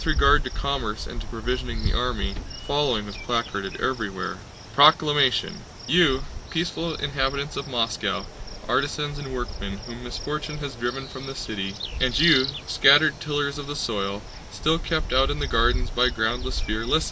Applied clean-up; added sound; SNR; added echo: none; none; none; none.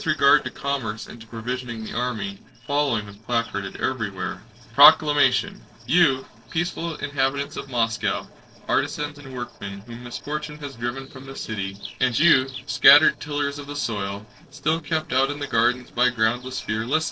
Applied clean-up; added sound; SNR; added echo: neural separator model SepFormer DNS4.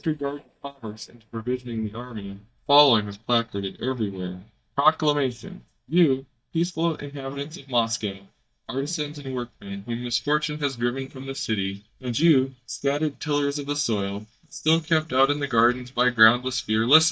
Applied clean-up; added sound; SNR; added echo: neural mask model DeepFilterNet 3.